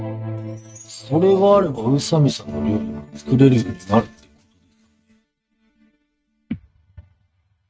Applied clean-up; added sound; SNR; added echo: neural mask model RNNoise.